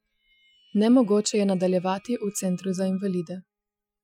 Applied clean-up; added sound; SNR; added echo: classical method Wiener filter.